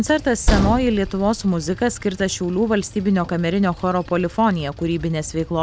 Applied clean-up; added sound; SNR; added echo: none; Train; 8 dB; none.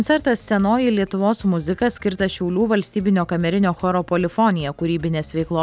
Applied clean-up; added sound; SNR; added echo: none; none; none; none.